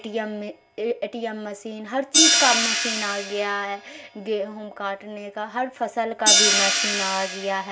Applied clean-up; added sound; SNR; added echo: none; Hi-hat; -3 dB; none.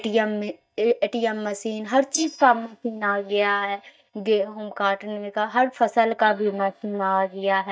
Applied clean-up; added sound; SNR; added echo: neural mask model DeepFilterNet 3.